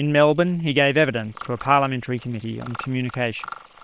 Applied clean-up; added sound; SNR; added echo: neural separator model SepFormer WHAM!.